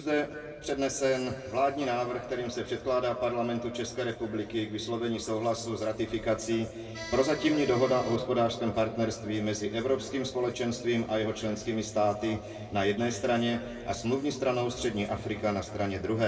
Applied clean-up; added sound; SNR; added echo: none; Accordion; 11 dB; reverberation time 2.4 s.